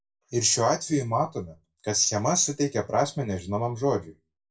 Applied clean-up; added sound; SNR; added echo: none; none; none; reverberation time 0.2 s.